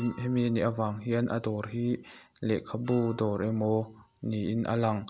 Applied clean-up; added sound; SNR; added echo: none; none; none; none.